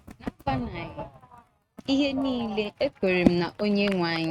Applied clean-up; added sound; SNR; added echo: neural mask model RNNoise.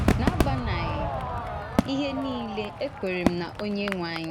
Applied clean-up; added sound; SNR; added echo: none; Crowd / Fireworks; -3 dB; none.